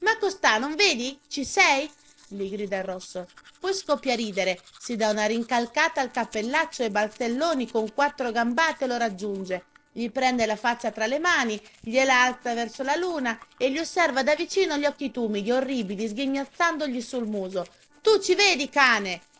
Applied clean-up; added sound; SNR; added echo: neural separator model SepFormer DNS4.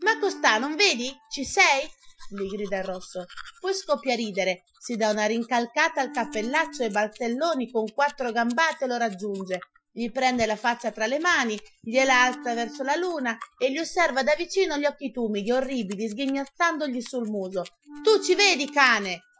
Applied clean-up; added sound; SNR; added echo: classical method Wiener filter.